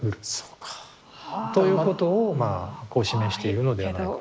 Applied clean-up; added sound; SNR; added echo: none; none; none; none.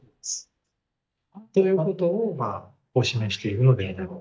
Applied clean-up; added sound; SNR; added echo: neural mask model DeepFilterNet 3.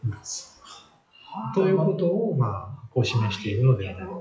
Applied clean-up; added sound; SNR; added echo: classical method WPE with log-MMSE.